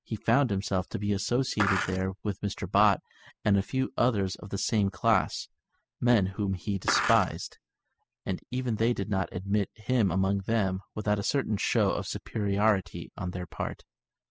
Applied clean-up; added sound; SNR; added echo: classical method spectral subtraction.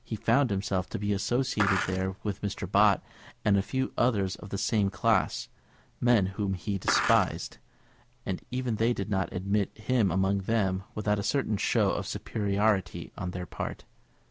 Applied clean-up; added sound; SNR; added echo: none; Skateboard; 3 dB; none.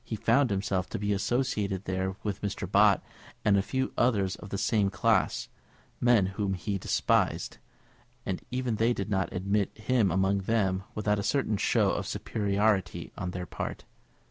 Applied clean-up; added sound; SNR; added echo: none; none; none; none.